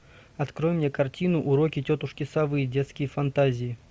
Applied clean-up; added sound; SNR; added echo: none; none; none; none.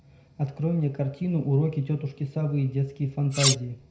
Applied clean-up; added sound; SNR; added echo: none; Cutlery, silverware; 1 dB; reverberation time 0.5 s.